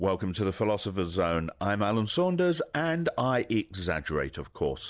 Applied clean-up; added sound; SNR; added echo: neural separator model SepFormer DNS4.